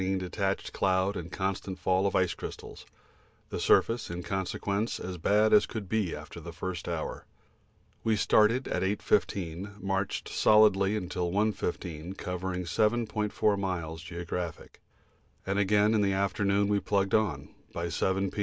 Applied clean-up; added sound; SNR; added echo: none; none; none; none.